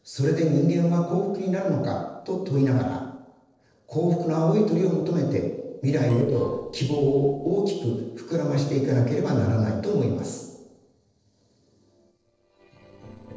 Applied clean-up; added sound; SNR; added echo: neural separator model SepFormer DNS4.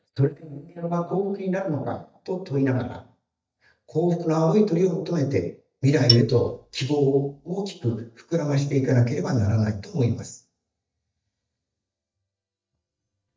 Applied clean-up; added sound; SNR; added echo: neural mask model DeepFilterNet 3.